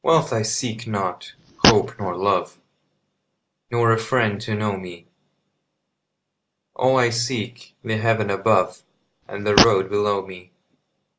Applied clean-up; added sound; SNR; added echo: none; Fart; 0 dB; none.